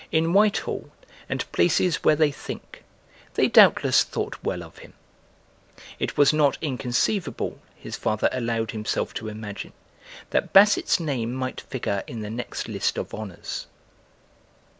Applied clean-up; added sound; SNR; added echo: none; none; none; none.